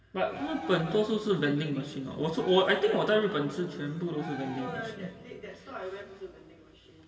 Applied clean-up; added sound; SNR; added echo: none; Cheering; 15 dB; reverberation time 2.0 s.